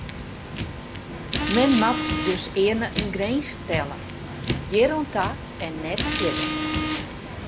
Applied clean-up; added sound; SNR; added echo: none; Car; 2 dB; none.